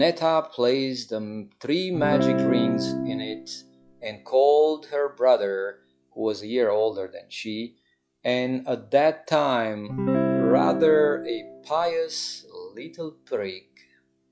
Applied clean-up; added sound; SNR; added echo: classical method log-MMSE.